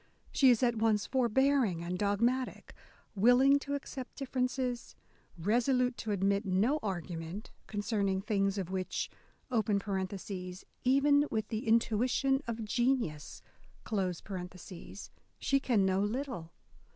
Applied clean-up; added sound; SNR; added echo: none; none; none; none.